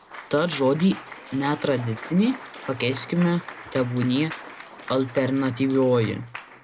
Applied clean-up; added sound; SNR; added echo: none; Applause / Cheering; 16 dB; none.